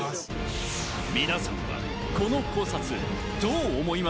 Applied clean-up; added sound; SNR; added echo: none; none; none; none.